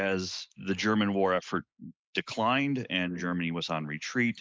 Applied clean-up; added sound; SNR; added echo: neural mask model Resemble Enhance denoiser.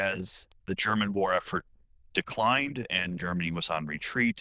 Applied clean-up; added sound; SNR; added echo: neural diffusion model UNIVERSE++.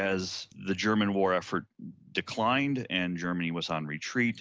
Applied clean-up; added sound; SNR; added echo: none; none; none; none.